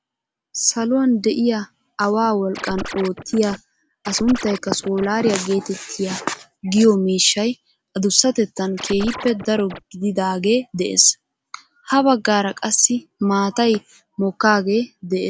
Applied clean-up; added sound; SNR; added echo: none; Scratching (performance technique); 13 dB; none.